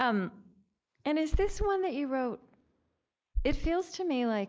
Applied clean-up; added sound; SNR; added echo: neural mask model Resemble Enhance denoiser.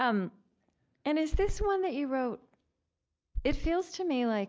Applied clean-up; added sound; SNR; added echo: neural mask model DeepFilterNet 3.